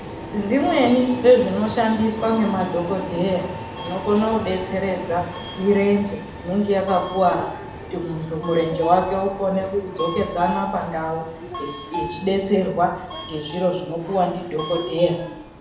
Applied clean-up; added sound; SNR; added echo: none; Subway, metro, underground; 10 dB; reverberation time 0.7 s.